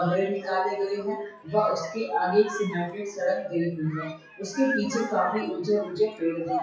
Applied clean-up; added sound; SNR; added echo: classical method WPE with log-MMSE.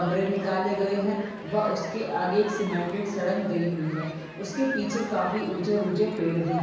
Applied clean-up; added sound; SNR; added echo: none; Human group actions; 12 dB; reverberation time 1.2 s.